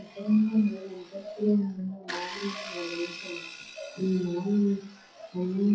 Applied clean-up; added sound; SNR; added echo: classical method WPE with log-MMSE.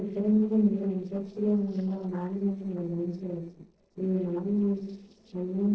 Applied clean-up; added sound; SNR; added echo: neural separator model SepFormer DNS4.